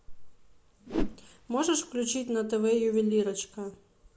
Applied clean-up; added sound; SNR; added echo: none; Whoosh, swoosh, swish; 9 dB; none.